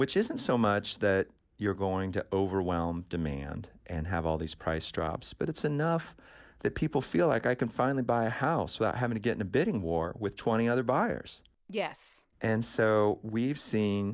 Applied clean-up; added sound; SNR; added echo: none; none; none; none.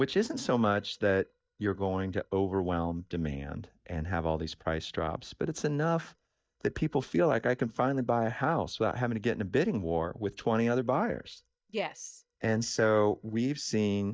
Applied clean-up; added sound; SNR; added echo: neural mask model DeepFilterNet 3.